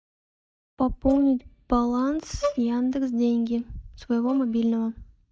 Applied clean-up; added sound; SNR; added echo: neural mask model DeepFilterNet 3.